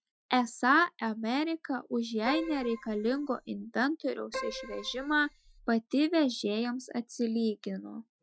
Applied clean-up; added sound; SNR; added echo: classical method Wiener filter.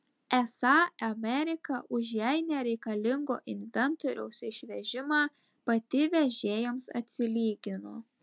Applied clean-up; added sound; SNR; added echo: none; none; none; none.